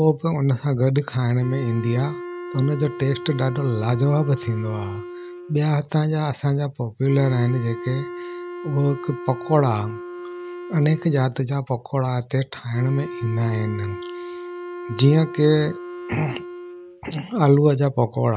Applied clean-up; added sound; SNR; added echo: none; Wind instrument, woodwind instrument; 13 dB; none.